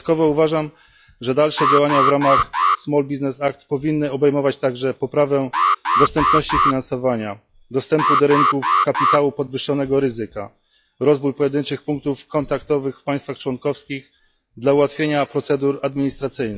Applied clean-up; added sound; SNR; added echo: classical method log-MMSE.